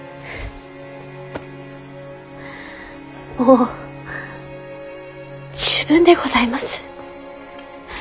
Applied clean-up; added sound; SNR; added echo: none; none; none; none.